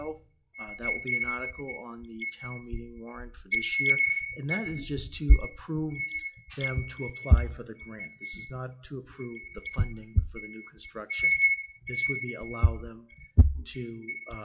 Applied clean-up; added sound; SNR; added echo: classical method log-MMSE.